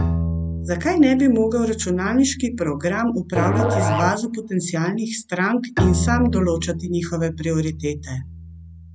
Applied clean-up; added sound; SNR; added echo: none; Musical instrument + Bowed string instrument; 4 dB; none.